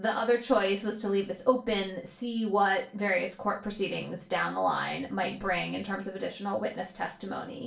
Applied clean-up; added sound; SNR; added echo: none; none; none; reverberation time 0.3 s.